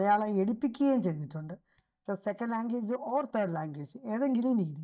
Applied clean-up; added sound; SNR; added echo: neural mask model DeepFilterNet 3.